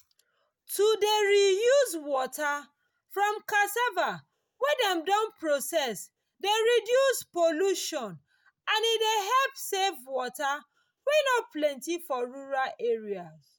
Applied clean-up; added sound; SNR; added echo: none; none; none; none.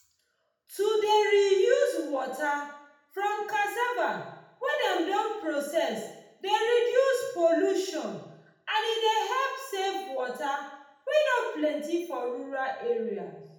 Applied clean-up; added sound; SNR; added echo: none; none; none; reverberation time 0.8 s.